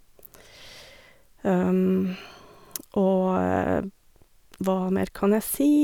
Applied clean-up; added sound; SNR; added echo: none; none; none; none.